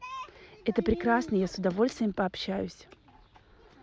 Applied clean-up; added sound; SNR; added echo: none; none; none; none.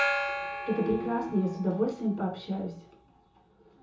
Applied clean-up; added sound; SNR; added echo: none; Gong; 5 dB; reverberation time 0.7 s.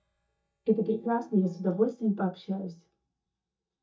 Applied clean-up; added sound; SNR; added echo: neural mask model DeepFilterNet 3.